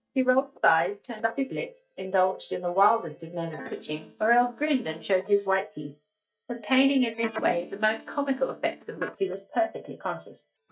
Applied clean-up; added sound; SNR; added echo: neural mask model DeepFilterNet 3.